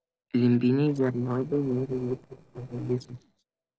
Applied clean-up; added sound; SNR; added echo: neural separator model SepFormer DNS4.